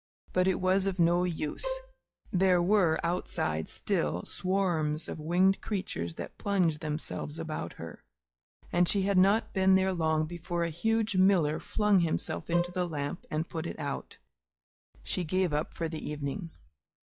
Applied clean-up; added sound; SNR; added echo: classical method log-MMSE.